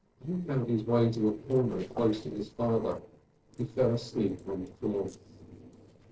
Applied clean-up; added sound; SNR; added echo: neural separator model SepFormer DNS4.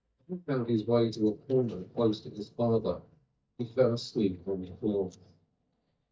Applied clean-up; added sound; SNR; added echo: neural mask model DeepFilterNet 3.